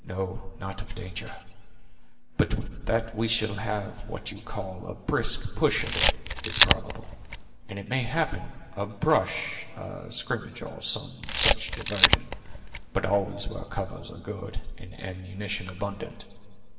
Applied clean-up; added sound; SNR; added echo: none; Camera; -4 dB; reverberation time 1.6 s.